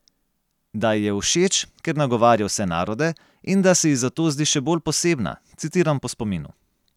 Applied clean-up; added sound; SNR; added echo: none; none; none; none.